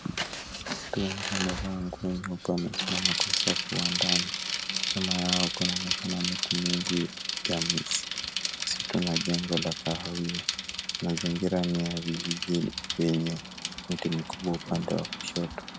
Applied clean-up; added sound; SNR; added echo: none; Bicycle; 1 dB; none.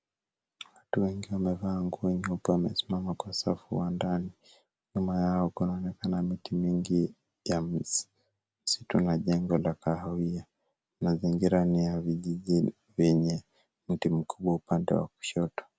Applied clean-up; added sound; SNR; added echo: none; none; none; none.